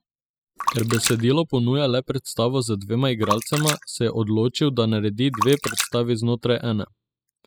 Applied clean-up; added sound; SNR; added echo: classical method spectral subtraction.